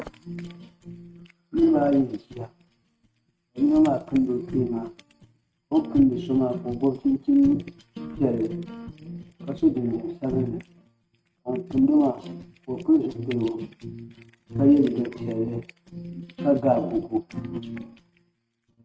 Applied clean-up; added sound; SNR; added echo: neural mask model RNNoise.